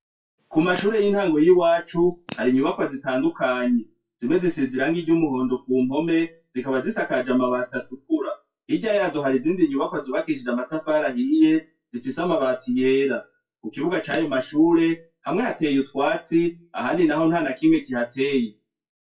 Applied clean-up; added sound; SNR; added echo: classical method WPE with log-MMSE.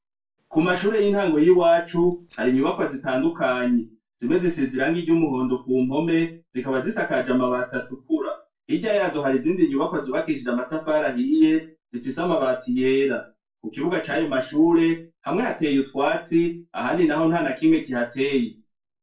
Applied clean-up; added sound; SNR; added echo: neural separator model SepFormer DNS4.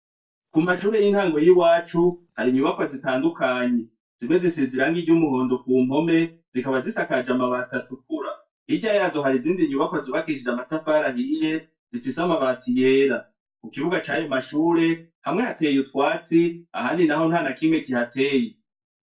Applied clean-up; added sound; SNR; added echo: neural mask model DeepFilterNet 3.